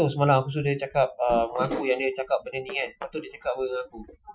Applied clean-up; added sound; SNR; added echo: classical method Wiener filter.